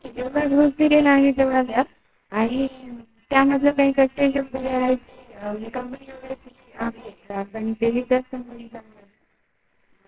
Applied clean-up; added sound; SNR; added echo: neural separator model SepFormer WHAMR!.